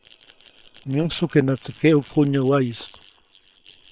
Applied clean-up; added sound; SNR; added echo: neural separator model SepFormer WHAM!.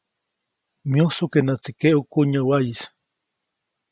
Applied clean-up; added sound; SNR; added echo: none; none; none; none.